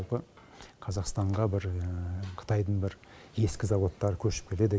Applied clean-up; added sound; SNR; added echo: none; none; none; none.